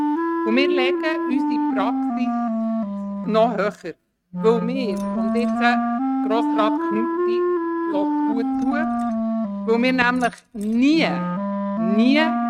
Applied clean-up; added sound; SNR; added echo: neural mask model RNNoise.